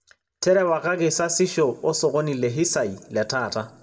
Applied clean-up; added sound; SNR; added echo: none; none; none; reverberation time 0.3 s.